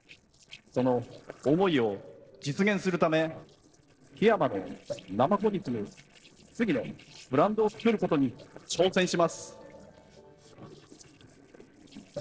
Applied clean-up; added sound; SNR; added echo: neural separator model SepFormer DNS4.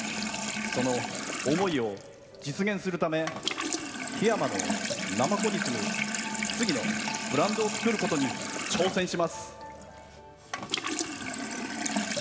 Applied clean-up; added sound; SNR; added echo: none; Sink (filling or washing) / Water tap, faucet; 1 dB; none.